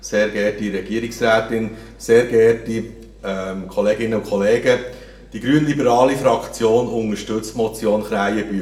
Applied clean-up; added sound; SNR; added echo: none; none; none; reverberation time 0.6 s.